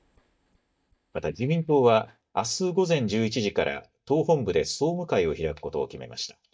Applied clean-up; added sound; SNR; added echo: neural mask model DeepFilterNet 3.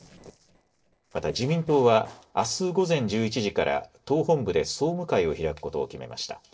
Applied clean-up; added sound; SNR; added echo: neural separator model SepFormer DNS4.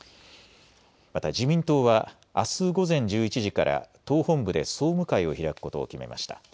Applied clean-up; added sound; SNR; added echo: none; none; none; none.